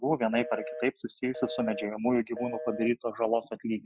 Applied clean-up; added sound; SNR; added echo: classical method Wiener filter.